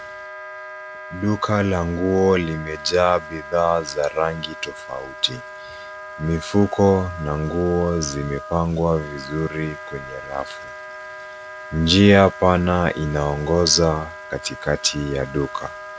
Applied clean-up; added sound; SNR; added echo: none; Wind instrument, woodwind instrument; 14 dB; none.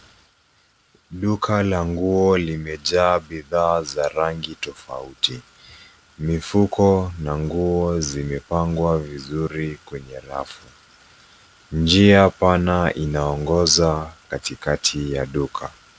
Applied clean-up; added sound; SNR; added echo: none; none; none; none.